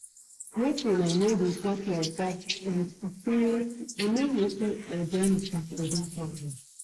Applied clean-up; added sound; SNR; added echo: neural mask model Resemble Enhance denoiser.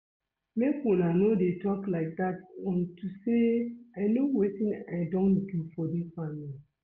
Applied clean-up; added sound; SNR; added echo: none; none; none; none.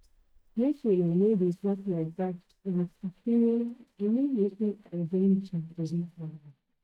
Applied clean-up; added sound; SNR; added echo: neural mask model DeepFilterNet 3.